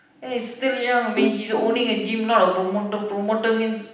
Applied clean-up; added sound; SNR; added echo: none; Bowed string instrument; 7 dB; reverberation time 0.9 s.